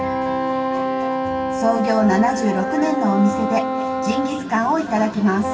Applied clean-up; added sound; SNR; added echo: none; Wind instrument, woodwind instrument; 3 dB; reverberation time 2.8 s.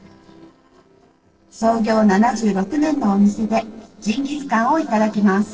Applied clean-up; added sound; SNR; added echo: neural separator model SepFormer DNS4.